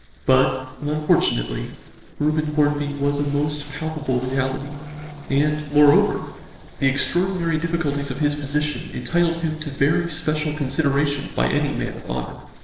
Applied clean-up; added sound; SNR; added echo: neural separator model SepFormer DNS4.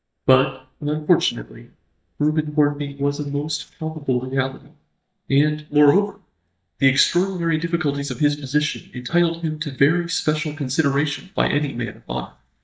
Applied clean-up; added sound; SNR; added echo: neural mask model DeepFilterNet 3.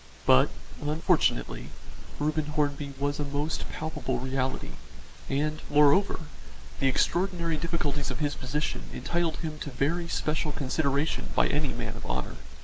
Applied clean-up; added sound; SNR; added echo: none; none; none; none.